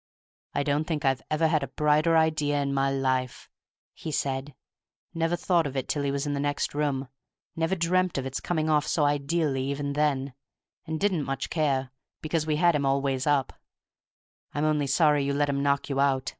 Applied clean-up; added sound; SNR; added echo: none; none; none; none.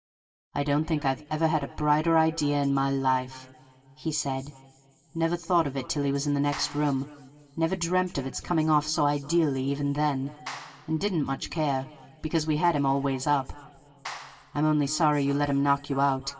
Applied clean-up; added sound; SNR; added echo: none; Clapping; 16 dB; reverberation time 2.5 s.